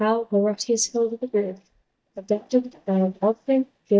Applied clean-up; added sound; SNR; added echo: neural mask model DeepFilterNet 3.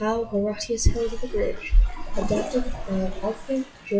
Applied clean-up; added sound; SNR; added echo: classical method WPE with log-MMSE.